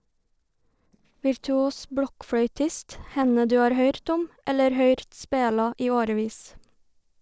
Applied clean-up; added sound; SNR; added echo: neural separator model SepFormer DNS4.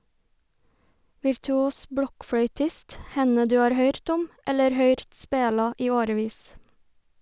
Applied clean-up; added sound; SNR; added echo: none; none; none; none.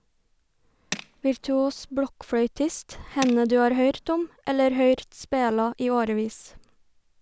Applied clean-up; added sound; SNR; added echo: none; Tools; 15 dB; none.